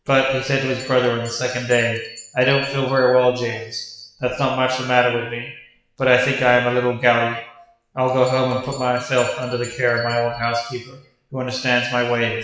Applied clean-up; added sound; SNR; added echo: classical method WPE with log-MMSE.